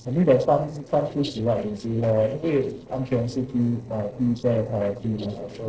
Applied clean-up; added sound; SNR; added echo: neural separator model SepFormer DNS4.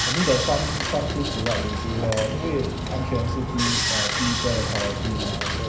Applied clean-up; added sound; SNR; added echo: none; Sawing; -1 dB; reverberation time 0.5 s.